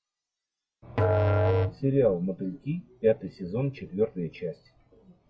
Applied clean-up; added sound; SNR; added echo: classical method log-MMSE.